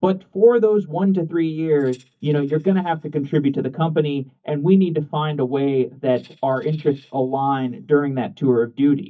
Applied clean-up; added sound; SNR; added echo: neural mask model DeepFilterNet 3.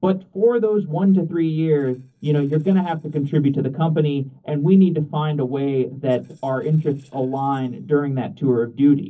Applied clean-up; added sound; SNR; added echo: neural separator model SepFormer DNS4.